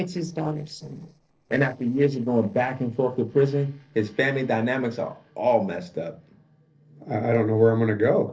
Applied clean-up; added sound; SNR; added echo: neural separator model SepFormer DNS4.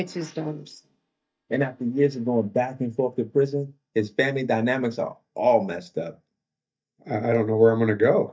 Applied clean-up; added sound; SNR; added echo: neural mask model DeepFilterNet 3.